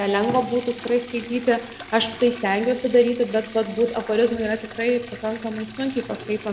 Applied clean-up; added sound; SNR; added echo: none; Liquid; 16 dB; none.